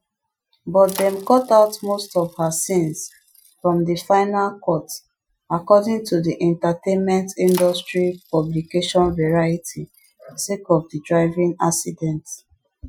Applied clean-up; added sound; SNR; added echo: classical method Wiener filter.